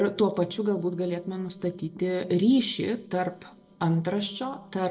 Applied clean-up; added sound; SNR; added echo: neural separator model SepFormer DNS4.